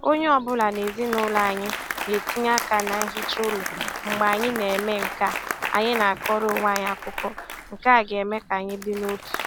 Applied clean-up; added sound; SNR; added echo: none; Applause; 7 dB; none.